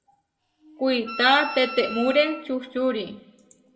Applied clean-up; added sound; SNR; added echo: none; Wind instrument, woodwind instrument; 12 dB; reverberation time 0.8 s.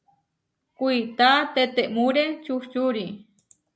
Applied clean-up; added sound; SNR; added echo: none; none; none; none.